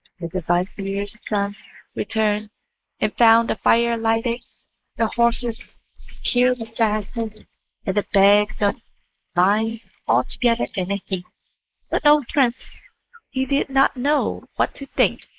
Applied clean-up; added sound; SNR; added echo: neural mask model Resemble Enhance denoiser.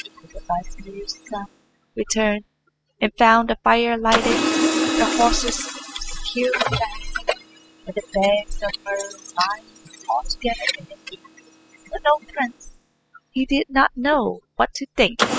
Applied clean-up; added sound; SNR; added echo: classical method spectral subtraction.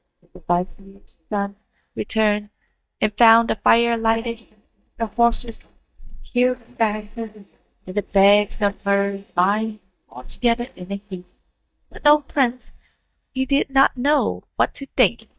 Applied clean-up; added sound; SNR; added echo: neural mask model DeepFilterNet 3.